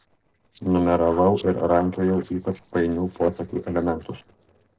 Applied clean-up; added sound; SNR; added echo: neural separator model SepFormer DNS4.